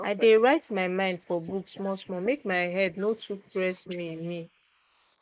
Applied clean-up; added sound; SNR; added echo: neural mask model Resemble Enhance denoiser.